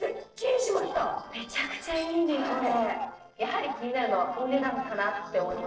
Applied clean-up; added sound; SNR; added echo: neural separator model SepFormer DNS4.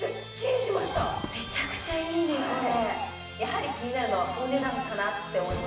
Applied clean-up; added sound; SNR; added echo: none; Fireworks; 15 dB; reverberation time 1.0 s.